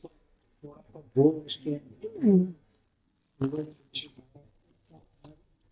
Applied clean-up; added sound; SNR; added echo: neural mask model DeepFilterNet 3.